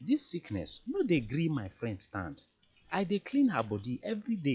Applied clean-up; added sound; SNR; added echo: classical method log-MMSE.